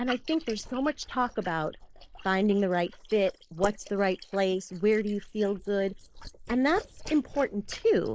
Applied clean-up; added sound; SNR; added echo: neural mask model Resemble Enhance denoiser.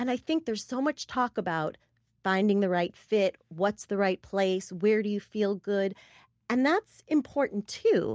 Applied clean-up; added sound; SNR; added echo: none; none; none; none.